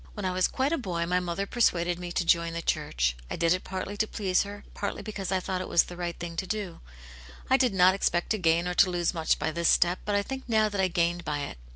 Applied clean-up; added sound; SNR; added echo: none; none; none; none.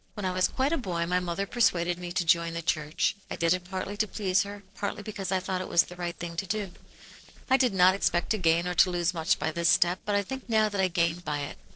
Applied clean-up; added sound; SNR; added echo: neural separator model SepFormer DNS4.